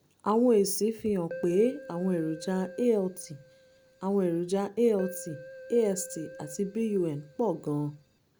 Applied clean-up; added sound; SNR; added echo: none; Keyboard (musical); 17 dB; none.